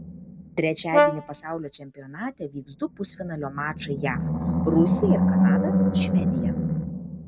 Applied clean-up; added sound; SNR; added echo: none; Brass instrument + Animal; -5 dB; none.